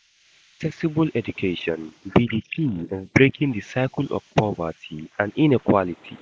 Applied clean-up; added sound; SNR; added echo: neural mask model Resemble Enhance denoiser.